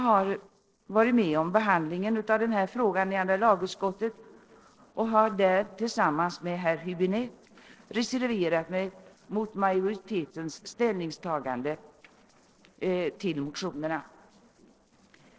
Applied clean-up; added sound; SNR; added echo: neural separator model SepFormer DNS4.